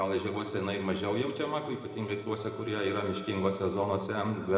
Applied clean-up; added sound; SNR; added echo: none; Bowed string instrument; 19 dB; reverberation time 2.0 s.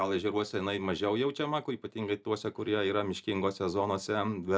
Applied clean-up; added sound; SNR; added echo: none; none; none; none.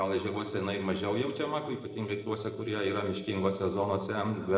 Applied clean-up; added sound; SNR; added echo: neural separator model SepFormer DNS4.